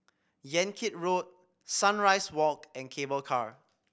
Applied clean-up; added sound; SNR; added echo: none; none; none; none.